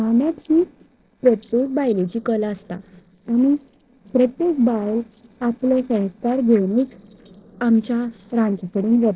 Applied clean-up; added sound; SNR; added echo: neural separator model SepFormer DNS4.